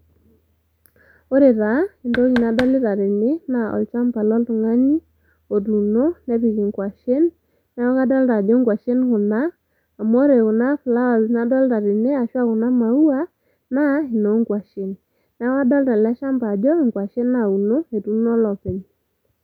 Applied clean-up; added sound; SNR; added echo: none; Knock; 13 dB; none.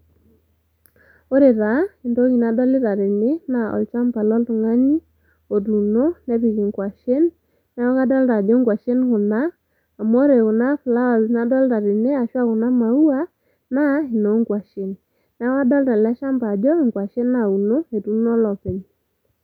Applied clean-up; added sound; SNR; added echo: none; none; none; none.